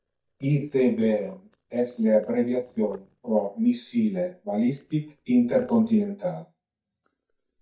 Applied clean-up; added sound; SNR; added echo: neural mask model DeepFilterNet 3.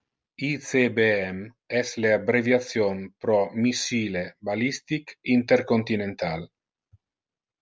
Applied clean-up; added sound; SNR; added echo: none; none; none; none.